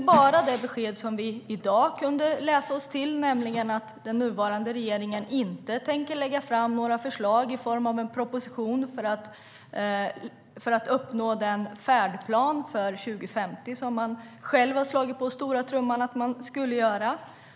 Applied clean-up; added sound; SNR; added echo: none; none; none; none.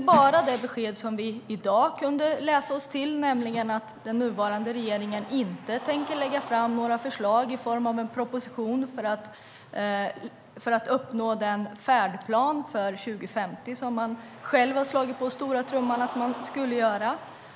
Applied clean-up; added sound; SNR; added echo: none; Cheering; 19 dB; none.